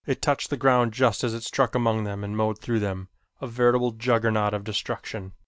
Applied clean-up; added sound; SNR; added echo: none; none; none; none.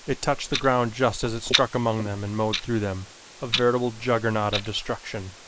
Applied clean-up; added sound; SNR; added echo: neural mask model Resemble Enhance denoiser.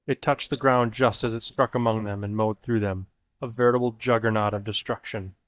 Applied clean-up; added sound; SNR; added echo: neural mask model DeepFilterNet 3.